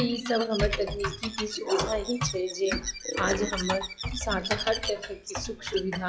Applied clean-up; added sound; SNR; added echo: classical method log-MMSE.